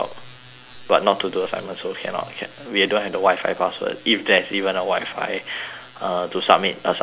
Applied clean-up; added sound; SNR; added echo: none; none; none; none.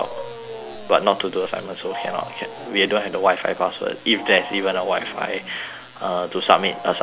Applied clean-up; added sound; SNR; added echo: none; Wild animals; 14 dB; none.